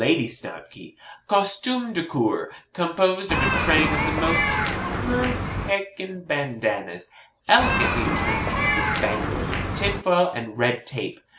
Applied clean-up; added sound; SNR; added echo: none; Human group actions; -2 dB; none.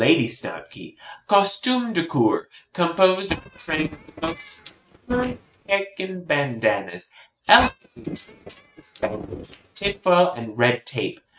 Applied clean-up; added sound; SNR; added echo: neural mask model RNNoise.